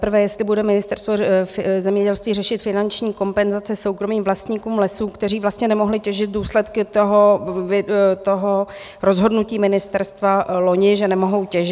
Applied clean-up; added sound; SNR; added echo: none; none; none; none.